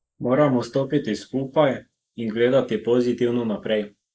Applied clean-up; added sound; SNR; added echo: neural mask model Resemble Enhance denoiser.